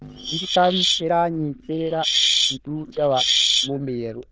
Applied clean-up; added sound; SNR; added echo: neural diffusion model UNIVERSE++.